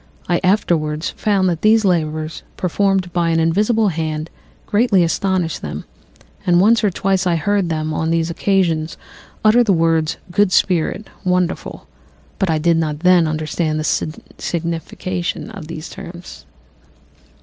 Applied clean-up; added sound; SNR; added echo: none; none; none; none.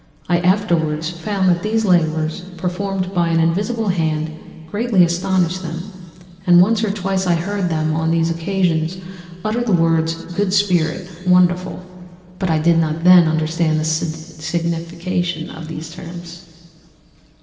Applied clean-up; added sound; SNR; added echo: none; none; none; reverberation time 2.3 s.